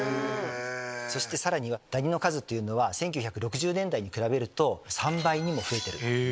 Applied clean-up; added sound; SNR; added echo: none; none; none; none.